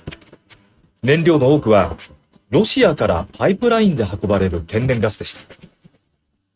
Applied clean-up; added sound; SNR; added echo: neural mask model RNNoise.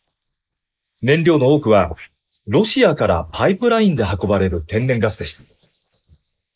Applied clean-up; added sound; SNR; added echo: neural mask model Resemble Enhance denoiser.